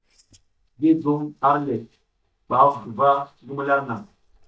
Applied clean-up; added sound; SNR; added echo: neural mask model DeepFilterNet 3.